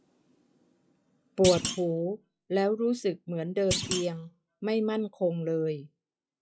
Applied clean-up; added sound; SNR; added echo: classical method log-MMSE.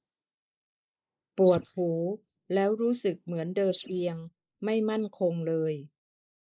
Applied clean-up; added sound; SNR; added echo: neural mask model Resemble Enhance denoiser.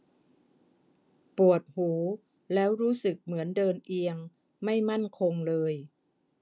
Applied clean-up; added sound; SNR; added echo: none; none; none; none.